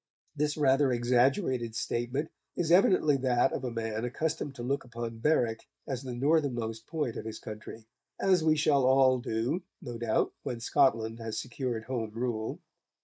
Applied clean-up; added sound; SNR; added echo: neural mask model Resemble Enhance denoiser.